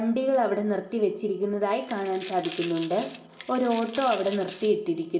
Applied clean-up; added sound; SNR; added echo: none; Coin (dropping); 7 dB; reverberation time 0.8 s.